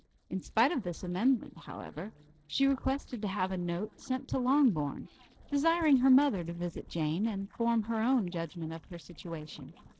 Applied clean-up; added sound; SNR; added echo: neural separator model SepFormer DNS4.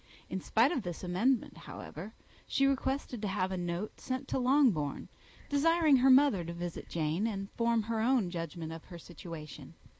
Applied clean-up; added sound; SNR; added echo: none; none; none; none.